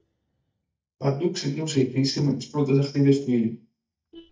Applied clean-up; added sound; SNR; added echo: neural mask model DeepFilterNet 3.